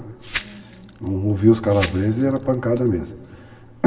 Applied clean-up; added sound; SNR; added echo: none; Glass; 14 dB; reverberation time 1.3 s.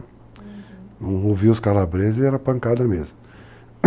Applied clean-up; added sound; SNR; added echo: none; none; none; none.